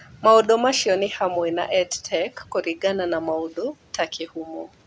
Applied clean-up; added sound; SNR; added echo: none; none; none; none.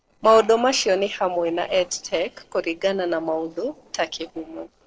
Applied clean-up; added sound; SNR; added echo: neural separator model SepFormer DNS4.